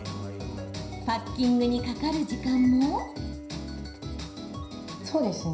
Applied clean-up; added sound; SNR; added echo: none; Bowed string instrument; 13 dB; reverberation time 0.5 s.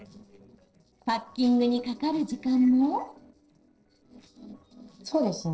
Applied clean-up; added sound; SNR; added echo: neural separator model SepFormer DNS4.